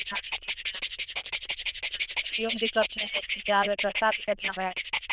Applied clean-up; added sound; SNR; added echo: neural diffusion model UNIVERSE++.